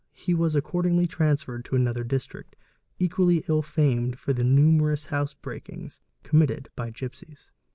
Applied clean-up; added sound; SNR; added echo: none; none; none; none.